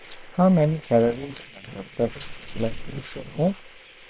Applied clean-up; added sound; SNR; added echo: neural separator model SepFormer WHAM!.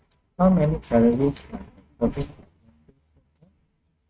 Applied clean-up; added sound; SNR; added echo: neural mask model RNNoise.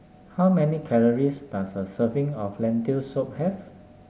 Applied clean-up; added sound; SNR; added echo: none; none; none; none.